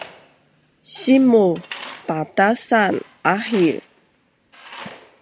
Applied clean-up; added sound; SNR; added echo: none; Tools; 20 dB; none.